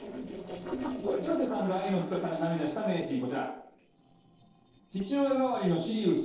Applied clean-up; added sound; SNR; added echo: neural separator model SepFormer DNS4.